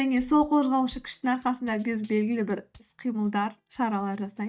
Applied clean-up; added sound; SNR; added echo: neural mask model DeepFilterNet 3.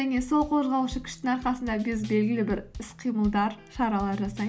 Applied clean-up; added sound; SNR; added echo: none; Drum kit + Electric guitar; 15 dB; none.